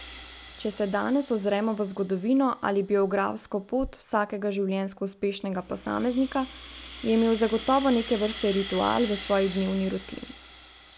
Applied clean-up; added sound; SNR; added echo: none; Rattle (instrument); -3 dB; none.